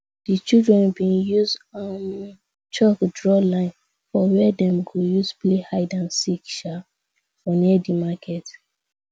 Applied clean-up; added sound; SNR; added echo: none; none; none; none.